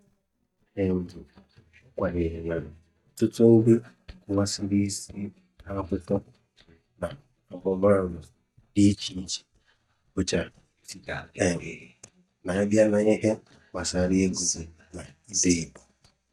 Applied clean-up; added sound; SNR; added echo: neural mask model DeepFilterNet 3.